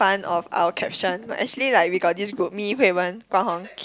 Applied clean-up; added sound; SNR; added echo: none; Drum; 19 dB; none.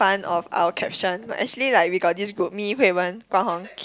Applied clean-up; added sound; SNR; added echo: none; none; none; none.